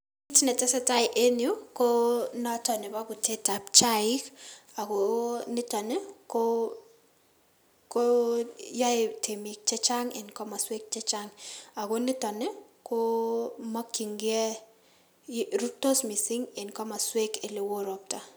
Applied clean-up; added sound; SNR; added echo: none; none; none; none.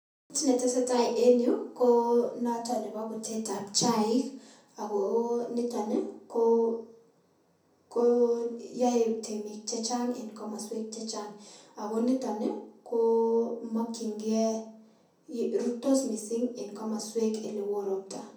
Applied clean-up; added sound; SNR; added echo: none; none; none; reverberation time 0.6 s.